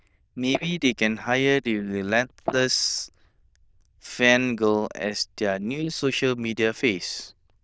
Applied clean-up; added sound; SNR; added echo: neural diffusion model UNIVERSE++.